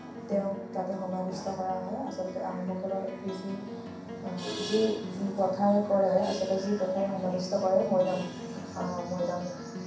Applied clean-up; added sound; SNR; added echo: none; Plucked string instrument; 12 dB; reverberation time 0.7 s.